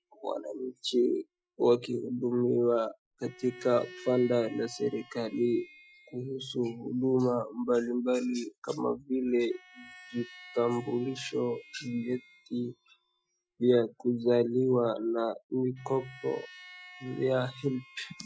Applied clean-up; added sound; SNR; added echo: classical method Wiener filter.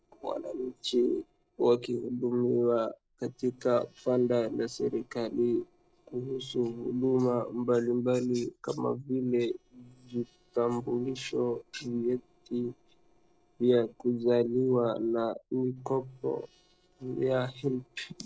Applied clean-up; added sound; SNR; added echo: neural separator model SepFormer DNS4.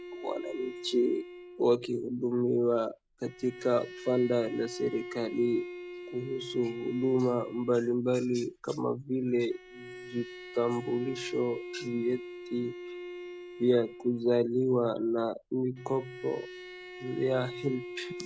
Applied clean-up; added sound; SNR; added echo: none; Bowed string instrument; 13 dB; none.